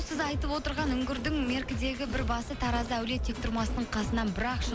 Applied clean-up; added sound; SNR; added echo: none; Crowd; 11 dB; none.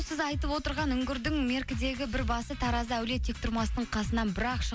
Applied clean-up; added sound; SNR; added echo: none; none; none; none.